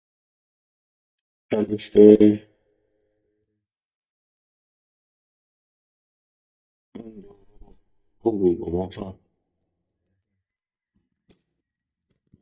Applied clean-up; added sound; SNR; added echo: neural mask model DeepFilterNet 3.